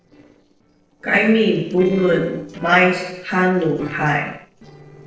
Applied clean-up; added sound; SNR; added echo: neural separator model SepFormer DNS4.